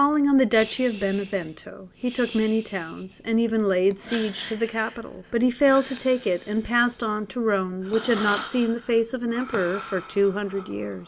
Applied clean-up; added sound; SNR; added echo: none; Breathing; 16 dB; none.